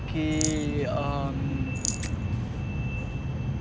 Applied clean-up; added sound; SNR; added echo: none; Rattle; 8 dB; none.